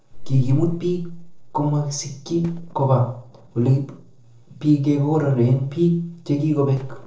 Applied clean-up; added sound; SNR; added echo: neural separator model SepFormer DNS4.